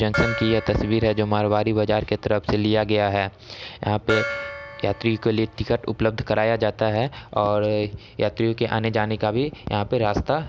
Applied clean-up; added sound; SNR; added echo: none; Gong; 12 dB; none.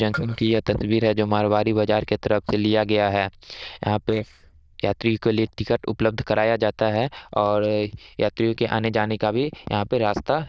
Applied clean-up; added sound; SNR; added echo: neural diffusion model UNIVERSE++.